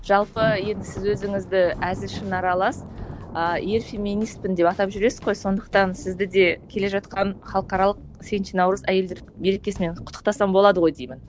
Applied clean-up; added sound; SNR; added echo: none; Thunder; 16 dB; none.